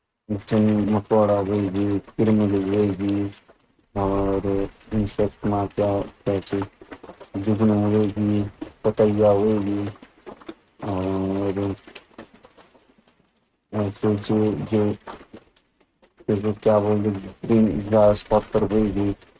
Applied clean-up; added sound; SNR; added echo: neural mask model RNNoise.